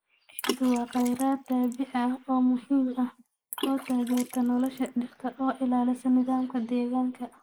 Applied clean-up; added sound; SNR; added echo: neural mask model Resemble Enhance denoiser.